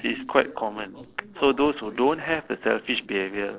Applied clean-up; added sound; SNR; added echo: neural separator model SepFormer DNS4.